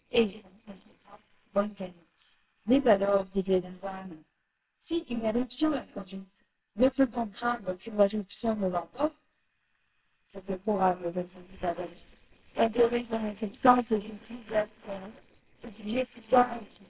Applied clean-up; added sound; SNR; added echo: neural separator model SepFormer WHAMR!.